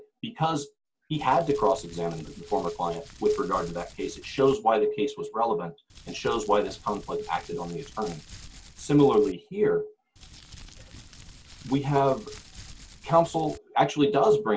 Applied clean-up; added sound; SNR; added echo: none; Crumpling, crinkling; 20 dB; none.